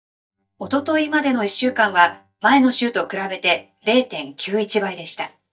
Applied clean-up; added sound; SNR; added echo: neural mask model DeepFilterNet 3.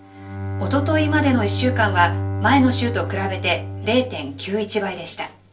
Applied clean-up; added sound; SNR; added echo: none; Bowed string instrument; 4 dB; reverberation time 0.3 s.